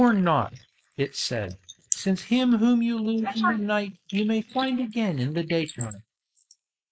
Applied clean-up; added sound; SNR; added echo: neural mask model Resemble Enhance denoiser.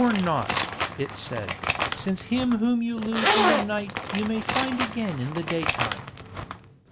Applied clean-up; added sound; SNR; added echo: none; Zipper (clothing); 0 dB; none.